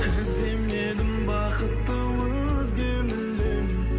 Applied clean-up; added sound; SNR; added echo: none; Piano; 13 dB; none.